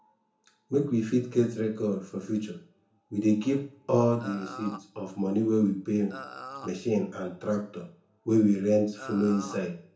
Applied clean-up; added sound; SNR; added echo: none; Burping, eructation; 14 dB; reverberation time 0.5 s.